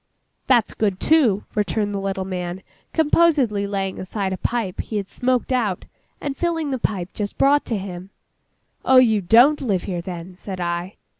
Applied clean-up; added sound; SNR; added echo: none; none; none; none.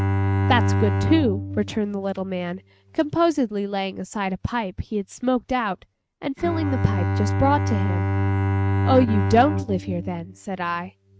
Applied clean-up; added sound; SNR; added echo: neural mask model RNNoise.